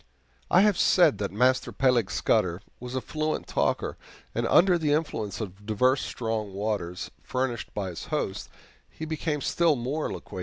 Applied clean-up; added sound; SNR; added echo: none; none; none; none.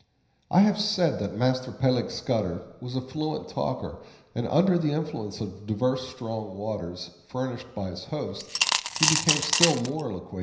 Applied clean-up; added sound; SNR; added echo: none; Coin (dropping) / Glass; -2 dB; reverberation time 0.9 s.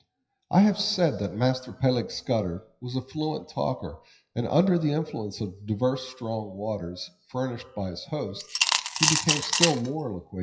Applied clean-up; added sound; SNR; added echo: classical method WPE with log-MMSE.